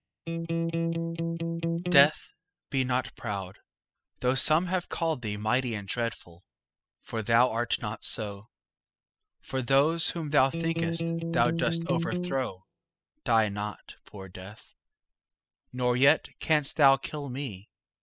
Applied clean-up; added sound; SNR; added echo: classical method spectral subtraction.